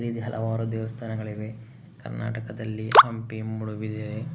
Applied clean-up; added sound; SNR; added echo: none; none; none; none.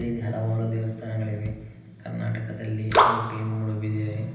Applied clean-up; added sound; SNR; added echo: none; Bass drum; 20 dB; reverberation time 0.9 s.